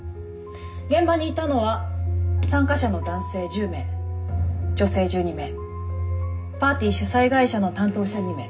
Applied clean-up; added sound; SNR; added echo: none; none; none; reverberation time 0.4 s.